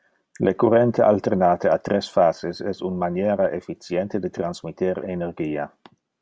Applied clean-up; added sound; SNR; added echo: none; none; none; none.